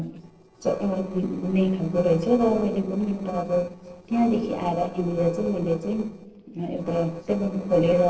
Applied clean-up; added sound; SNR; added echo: neural separator model SepFormer DNS4.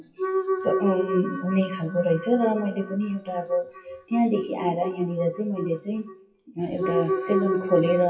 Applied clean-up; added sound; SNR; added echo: classical method WPE with log-MMSE.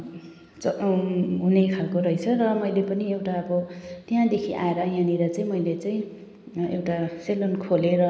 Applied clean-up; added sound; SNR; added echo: none; none; none; none.